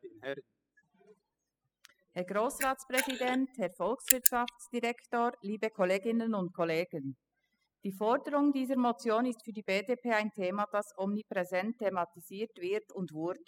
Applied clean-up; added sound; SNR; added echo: classical method spectral subtraction.